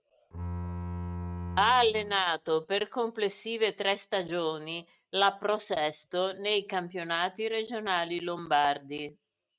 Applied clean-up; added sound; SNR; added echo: neural mask model RNNoise.